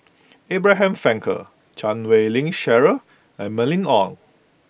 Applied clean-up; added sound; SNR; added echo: none; none; none; none.